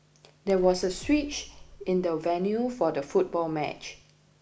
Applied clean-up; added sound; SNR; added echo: none; Bass drum + Bird; 19 dB; none.